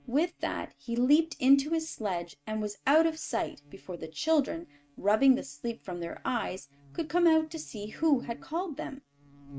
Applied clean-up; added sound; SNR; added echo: neural mask model RNNoise.